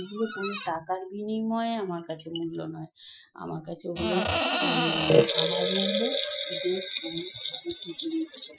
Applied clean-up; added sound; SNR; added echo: classical method Wiener filter.